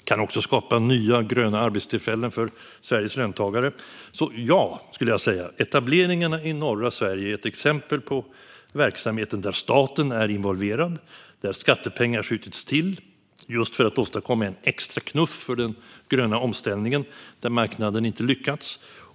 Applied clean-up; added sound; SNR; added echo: none; none; none; none.